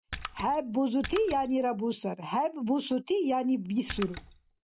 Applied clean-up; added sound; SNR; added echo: none; Splash, splatter; 12 dB; none.